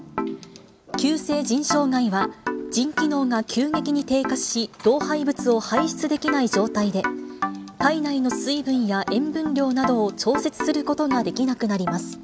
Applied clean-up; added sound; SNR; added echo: none; none; none; none.